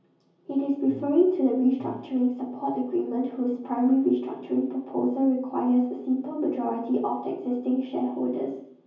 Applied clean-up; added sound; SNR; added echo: none; Brass instrument; 20 dB; reverberation time 0.7 s.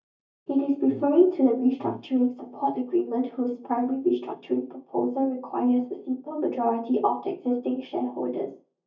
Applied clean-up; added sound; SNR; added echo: neural mask model DeepFilterNet 3.